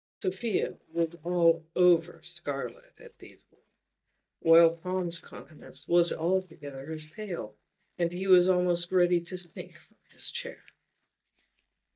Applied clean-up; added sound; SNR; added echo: neural mask model DeepFilterNet 3.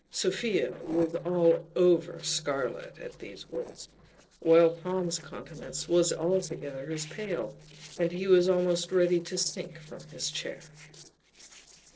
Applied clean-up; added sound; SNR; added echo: neural separator model SepFormer DNS4.